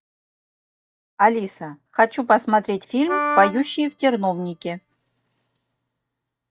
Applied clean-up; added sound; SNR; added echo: neural mask model DeepFilterNet 3.